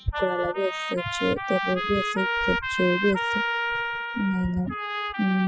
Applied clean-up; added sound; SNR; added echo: classical method spectral subtraction.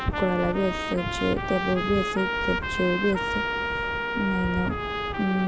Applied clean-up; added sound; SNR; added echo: none; Trumpet; 3 dB; none.